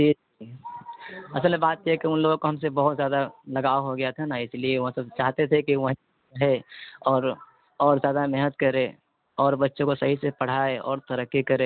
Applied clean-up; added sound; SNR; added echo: none; none; none; none.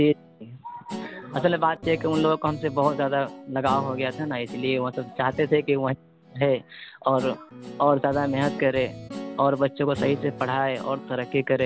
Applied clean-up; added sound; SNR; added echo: none; Guitar; 13 dB; none.